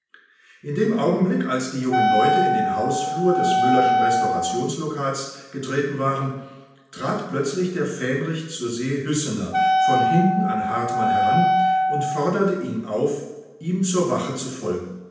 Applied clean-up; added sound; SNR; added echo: none; Wind instrument, woodwind instrument; -3 dB; reverberation time 0.9 s.